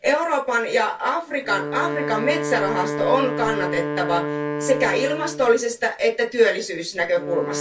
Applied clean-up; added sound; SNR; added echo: none; Wind instrument, woodwind instrument; 6 dB; reverberation time 0.2 s.